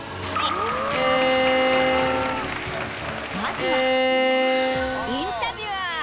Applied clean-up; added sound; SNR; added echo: none; Bowed string instrument; -4 dB; none.